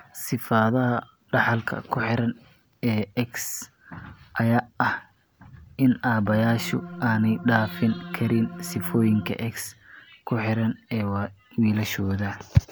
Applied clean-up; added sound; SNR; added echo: none; Organ; 11 dB; none.